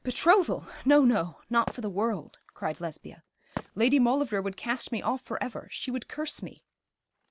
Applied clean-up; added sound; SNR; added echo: none; Wood; 20 dB; none.